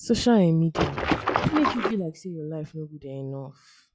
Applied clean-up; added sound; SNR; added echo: classical method log-MMSE.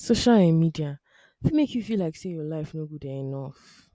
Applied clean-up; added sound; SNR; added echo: none; none; none; none.